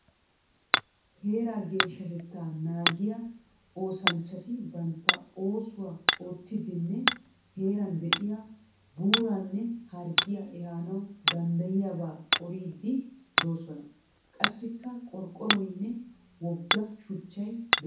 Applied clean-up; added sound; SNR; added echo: none; Hammer; 0 dB; reverberation time 0.6 s.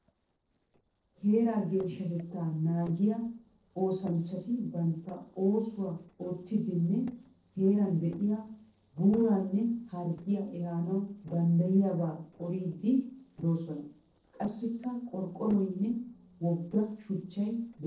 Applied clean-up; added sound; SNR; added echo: neural separator model SepFormer DNS4.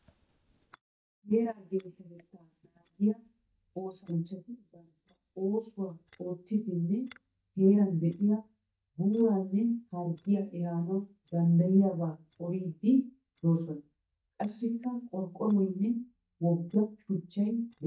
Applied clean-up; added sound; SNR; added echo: neural mask model DeepFilterNet 3.